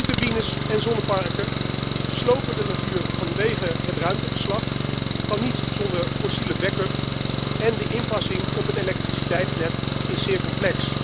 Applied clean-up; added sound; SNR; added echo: none; Engine; -3 dB; none.